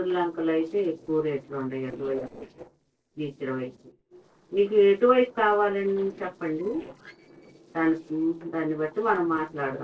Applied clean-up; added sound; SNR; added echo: neural separator model SepFormer DNS4.